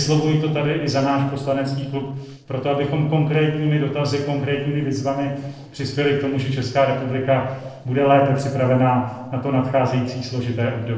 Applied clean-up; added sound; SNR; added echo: neural separator model SepFormer DNS4.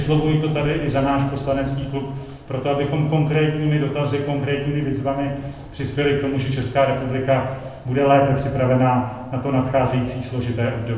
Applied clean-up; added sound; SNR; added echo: none; Rain / Thunderstorm; 19 dB; reverberation time 0.8 s.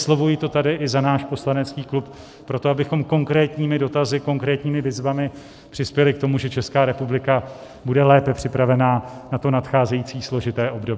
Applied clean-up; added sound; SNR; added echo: none; none; none; none.